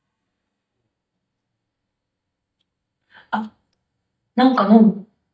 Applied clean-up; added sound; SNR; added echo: neural mask model DeepFilterNet 3.